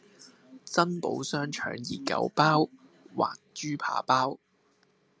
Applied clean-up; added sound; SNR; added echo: none; none; none; none.